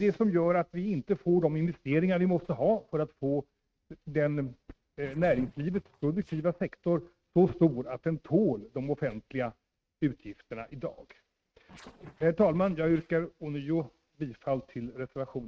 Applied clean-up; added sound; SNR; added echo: neural mask model RNNoise.